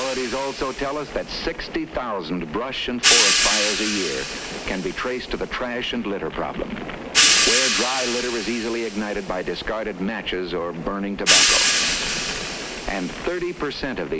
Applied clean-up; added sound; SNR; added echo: none; Hi-hat; -2 dB; none.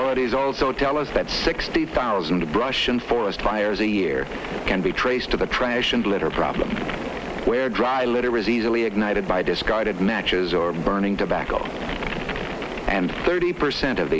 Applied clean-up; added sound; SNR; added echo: none; none; none; none.